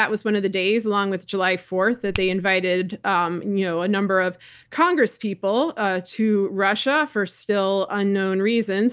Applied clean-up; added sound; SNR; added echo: none; Finger snapping; 14 dB; none.